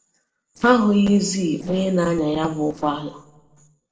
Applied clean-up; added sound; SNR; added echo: neural separator model SepFormer DNS4.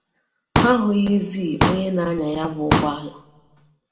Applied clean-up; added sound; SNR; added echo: none; Explosion; 1 dB; reverberation time 0.8 s.